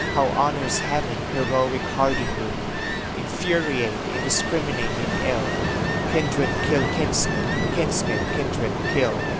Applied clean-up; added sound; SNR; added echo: none; Ocean; -1 dB; none.